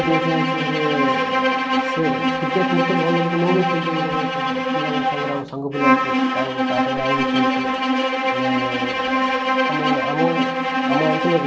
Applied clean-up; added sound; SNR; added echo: none; Bowed string instrument; -4 dB; none.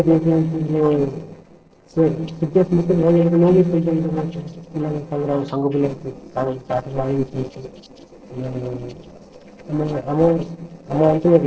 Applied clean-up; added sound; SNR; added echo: neural separator model SepFormer DNS4.